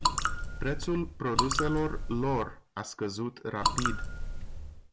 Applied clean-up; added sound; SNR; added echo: none; Raindrop / Drip; -2 dB; none.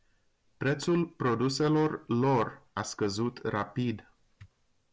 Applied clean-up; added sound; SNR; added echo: none; none; none; none.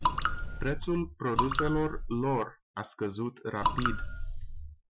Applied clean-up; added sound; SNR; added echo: classical method Wiener filter.